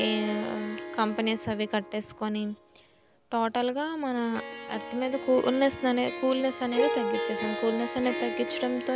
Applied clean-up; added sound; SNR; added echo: none; Harp; 7 dB; none.